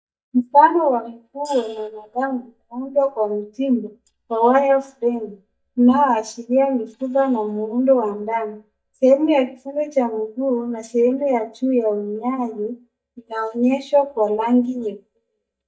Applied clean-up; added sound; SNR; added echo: neural mask model DeepFilterNet 3.